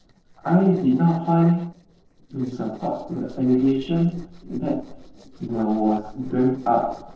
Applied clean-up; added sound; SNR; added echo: neural separator model SepFormer DNS4.